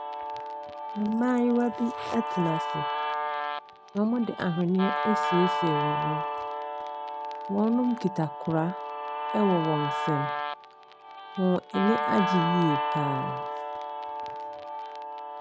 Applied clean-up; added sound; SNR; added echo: none; Guitar; 3 dB; none.